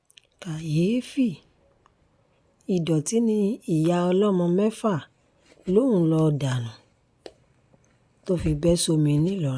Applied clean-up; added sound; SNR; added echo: none; none; none; none.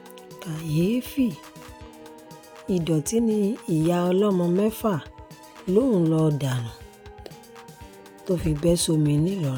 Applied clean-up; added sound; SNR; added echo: none; Piano / Organ; 19 dB; none.